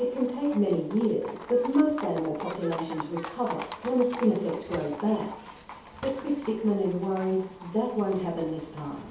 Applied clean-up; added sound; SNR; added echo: none; Livestock, farm animals, working animals; 14 dB; reverberation time 0.7 s.